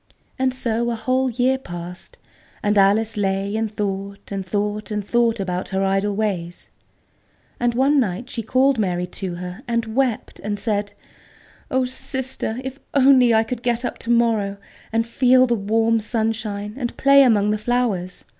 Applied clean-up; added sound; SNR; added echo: none; none; none; none.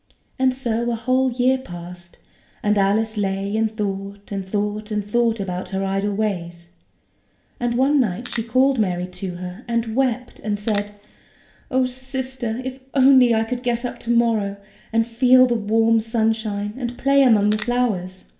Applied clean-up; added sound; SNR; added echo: none; Crackle; 13 dB; reverberation time 0.5 s.